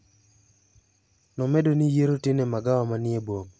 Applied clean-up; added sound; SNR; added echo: none; none; none; none.